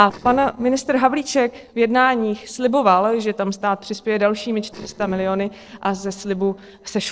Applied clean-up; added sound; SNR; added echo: neural separator model SepFormer DNS4.